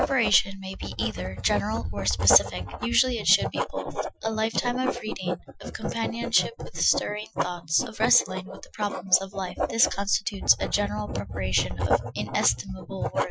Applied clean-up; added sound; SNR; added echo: classical method Wiener filter.